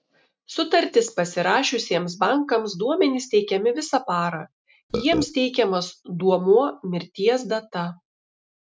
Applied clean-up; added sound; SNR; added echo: neural mask model RNNoise.